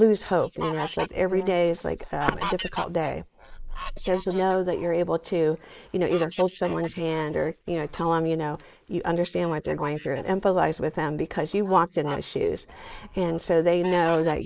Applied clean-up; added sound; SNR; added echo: neural mask model Resemble Enhance denoiser.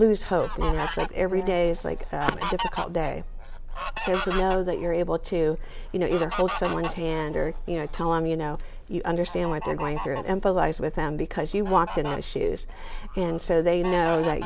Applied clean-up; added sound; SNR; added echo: none; Fowl; 10 dB; none.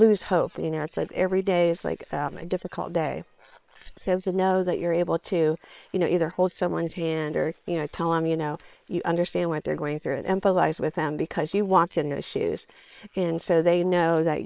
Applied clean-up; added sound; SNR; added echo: neural separator model SepFormer WHAM!.